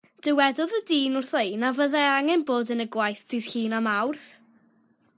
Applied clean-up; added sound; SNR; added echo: none; none; none; none.